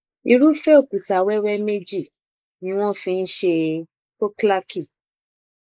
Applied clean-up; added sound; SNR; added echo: neural mask model Resemble Enhance denoiser.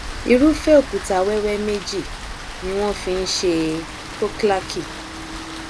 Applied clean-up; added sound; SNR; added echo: none; Rain; 10 dB; none.